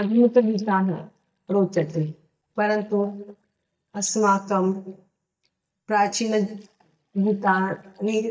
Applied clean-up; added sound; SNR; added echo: neural mask model DeepFilterNet 3.